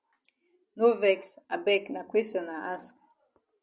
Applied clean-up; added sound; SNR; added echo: none; none; none; none.